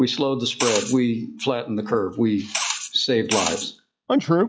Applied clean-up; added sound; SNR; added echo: classical method log-MMSE.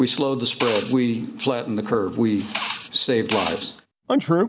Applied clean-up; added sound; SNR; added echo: none; Liquid; 6 dB; none.